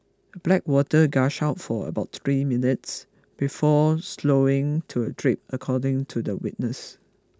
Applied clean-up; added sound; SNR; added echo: none; none; none; none.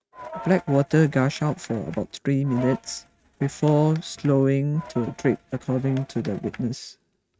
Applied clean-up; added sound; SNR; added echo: neural mask model RNNoise.